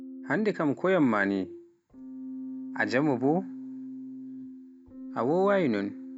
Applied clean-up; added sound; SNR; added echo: none; Keyboard (musical); 12 dB; none.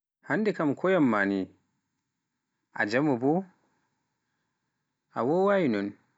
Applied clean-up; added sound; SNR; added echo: none; none; none; none.